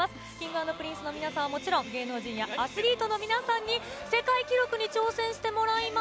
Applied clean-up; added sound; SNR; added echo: none; none; none; none.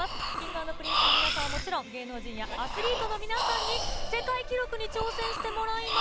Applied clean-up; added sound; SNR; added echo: none; Breathing; -3 dB; none.